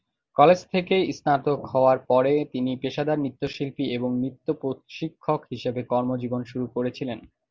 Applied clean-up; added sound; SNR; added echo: none; none; none; none.